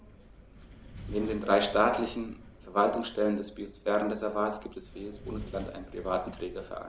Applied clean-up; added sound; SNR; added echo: none; Wind; 15 dB; none.